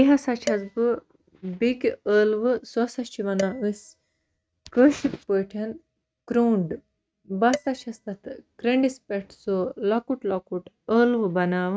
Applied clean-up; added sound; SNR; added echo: neural mask model RNNoise.